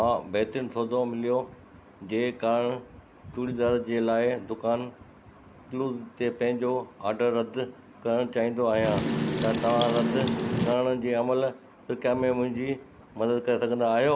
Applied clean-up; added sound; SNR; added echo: none; Wind; 0 dB; none.